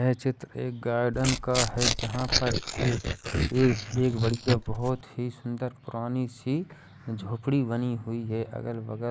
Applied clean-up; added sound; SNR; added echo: neural mask model Resemble Enhance denoiser.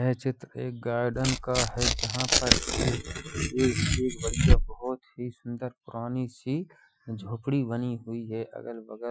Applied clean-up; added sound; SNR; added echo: classical method Wiener filter.